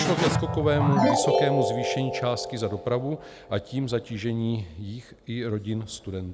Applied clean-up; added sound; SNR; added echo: none; Keyboard (musical); 0 dB; none.